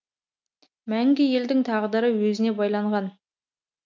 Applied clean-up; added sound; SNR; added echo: none; none; none; none.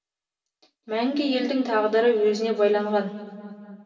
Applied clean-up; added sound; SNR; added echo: none; none; none; reverberation time 2.3 s.